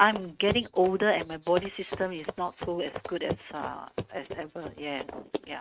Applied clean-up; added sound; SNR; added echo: neural mask model RNNoise.